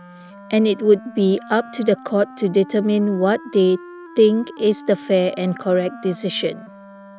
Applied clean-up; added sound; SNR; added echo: none; Wind instrument, woodwind instrument; 19 dB; none.